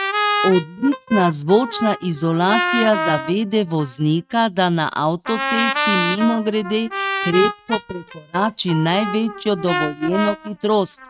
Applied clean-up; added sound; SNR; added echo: neural mask model RNNoise.